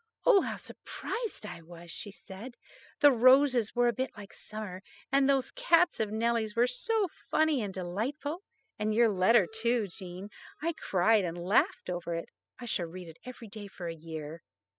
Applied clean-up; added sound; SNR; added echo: classical method spectral subtraction.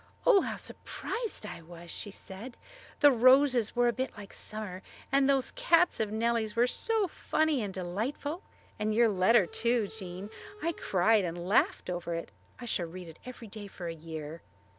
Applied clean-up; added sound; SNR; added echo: none; Telephone; 19 dB; none.